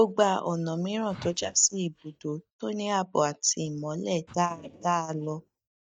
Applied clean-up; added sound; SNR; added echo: neural mask model DeepFilterNet 3.